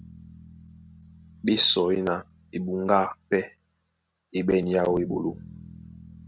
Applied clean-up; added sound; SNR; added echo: none; Bass guitar; 20 dB; none.